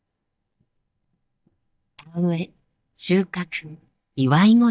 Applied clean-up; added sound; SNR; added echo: neural mask model DeepFilterNet 3.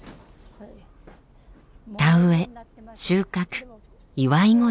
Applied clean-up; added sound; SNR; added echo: none; none; none; none.